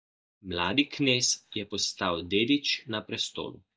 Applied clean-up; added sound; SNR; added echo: neural mask model DeepFilterNet 3.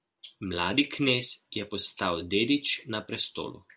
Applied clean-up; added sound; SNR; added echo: none; none; none; none.